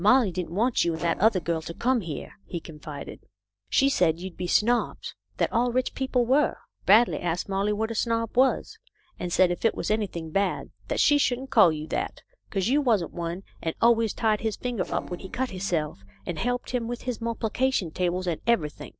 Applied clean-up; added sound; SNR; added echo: neural separator model SepFormer DNS4.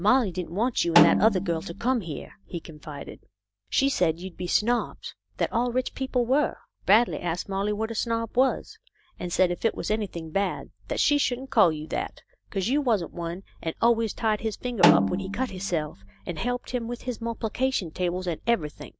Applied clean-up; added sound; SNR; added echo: none; Snare drum; 0 dB; none.